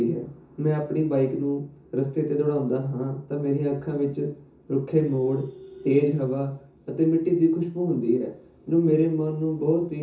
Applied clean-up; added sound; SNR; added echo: none; none; none; reverberation time 0.6 s.